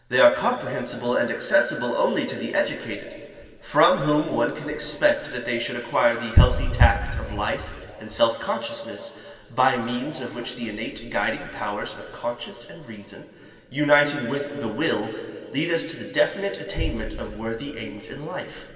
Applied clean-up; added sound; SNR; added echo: none; none; none; reverberation time 2.4 s.